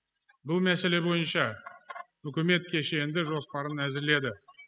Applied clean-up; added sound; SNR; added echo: classical method spectral subtraction.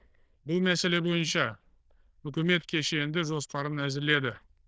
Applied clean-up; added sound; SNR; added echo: neural diffusion model UNIVERSE++.